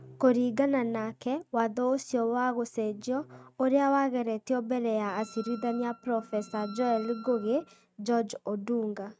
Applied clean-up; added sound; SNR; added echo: neural mask model RNNoise.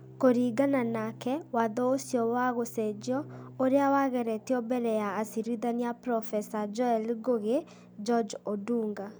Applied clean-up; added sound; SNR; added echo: none; none; none; none.